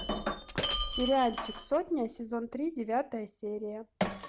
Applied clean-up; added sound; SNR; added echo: none; Shatter; 1 dB; none.